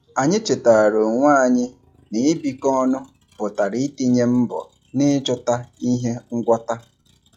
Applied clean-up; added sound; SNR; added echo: classical method log-MMSE.